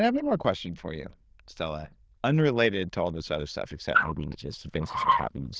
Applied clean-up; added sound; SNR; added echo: neural diffusion model UNIVERSE++.